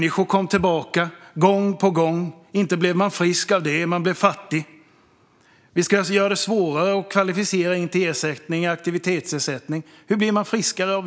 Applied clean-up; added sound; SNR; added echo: none; none; none; none.